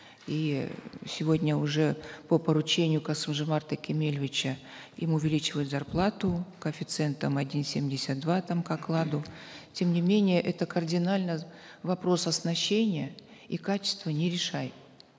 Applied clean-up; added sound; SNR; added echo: none; none; none; none.